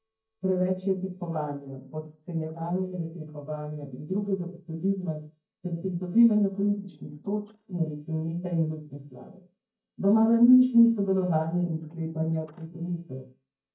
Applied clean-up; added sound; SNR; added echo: neural mask model DeepFilterNet 3.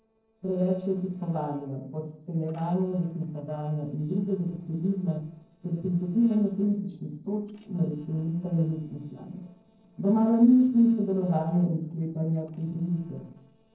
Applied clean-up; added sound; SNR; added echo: neural separator model SepFormer DNS4.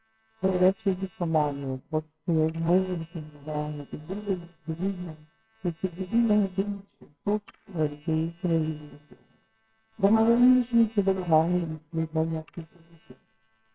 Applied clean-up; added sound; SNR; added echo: neural separator model SepFormer WHAMR!.